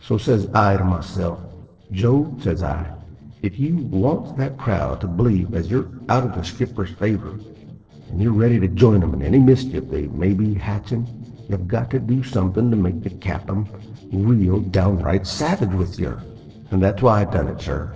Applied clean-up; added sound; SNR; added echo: neural separator model SepFormer DNS4.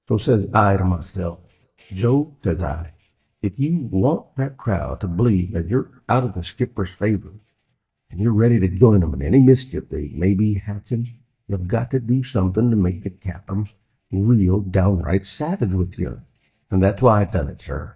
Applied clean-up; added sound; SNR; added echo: neural mask model DeepFilterNet 3.